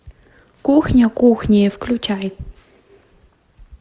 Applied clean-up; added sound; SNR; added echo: none; none; none; none.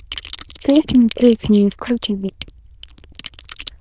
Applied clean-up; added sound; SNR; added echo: neural diffusion model UNIVERSE++.